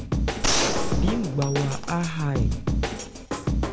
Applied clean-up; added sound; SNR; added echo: none; Gunshot, gunfire + Drum kit; -4 dB; none.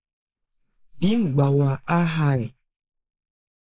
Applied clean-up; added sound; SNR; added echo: neural mask model Resemble Enhance denoiser.